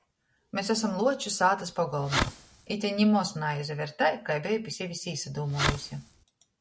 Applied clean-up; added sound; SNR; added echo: none; Fireworks; 4 dB; none.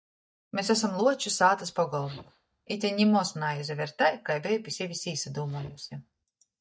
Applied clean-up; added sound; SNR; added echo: neural mask model DeepFilterNet 3.